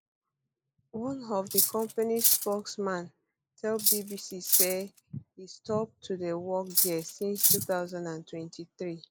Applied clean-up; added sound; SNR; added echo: neural mask model Resemble Enhance denoiser.